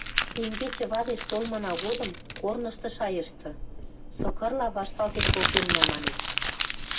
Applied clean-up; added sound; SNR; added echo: none; Crumpling, crinkling; -1 dB; reverberation time 1.0 s.